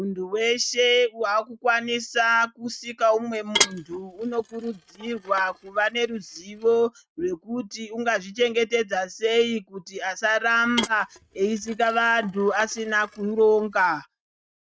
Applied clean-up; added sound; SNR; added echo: neural mask model RNNoise.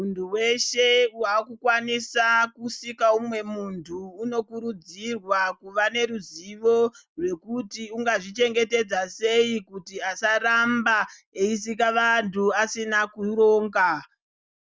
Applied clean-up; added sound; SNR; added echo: none; none; none; none.